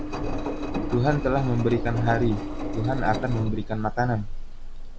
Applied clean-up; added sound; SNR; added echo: none; Engine; 3 dB; none.